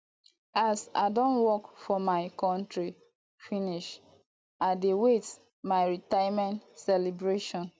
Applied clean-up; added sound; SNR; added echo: none; none; none; none.